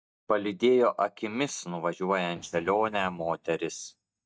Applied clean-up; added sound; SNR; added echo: neural mask model DeepFilterNet 3.